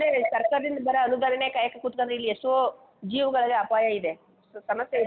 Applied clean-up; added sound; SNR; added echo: none; none; none; none.